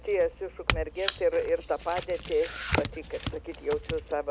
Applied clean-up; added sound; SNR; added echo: none; Chink, clink / Domestic sounds, home sounds + Domestic sounds, home sounds; 5 dB; none.